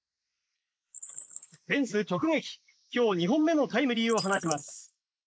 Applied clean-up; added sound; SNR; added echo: neural mask model Resemble Enhance denoiser.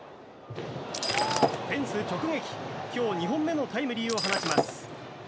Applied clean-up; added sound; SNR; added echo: none; Shatter; 0 dB; none.